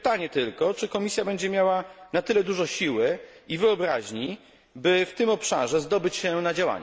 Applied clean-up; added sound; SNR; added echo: none; none; none; none.